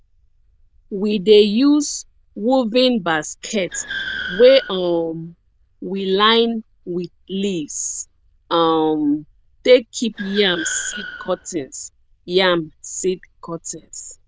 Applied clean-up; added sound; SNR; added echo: neural diffusion model UNIVERSE++.